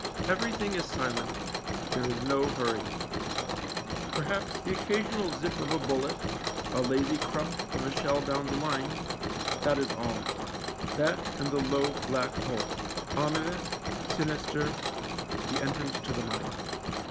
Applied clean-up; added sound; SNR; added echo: none; Mechanisms; 1 dB; none.